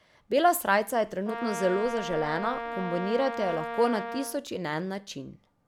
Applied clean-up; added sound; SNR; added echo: none; Brass instrument; 7 dB; none.